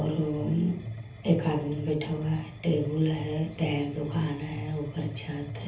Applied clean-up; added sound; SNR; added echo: none; Mechanisms; 10 dB; reverberation time 0.7 s.